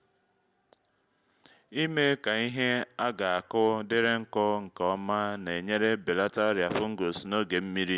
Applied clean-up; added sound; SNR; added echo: none; none; none; none.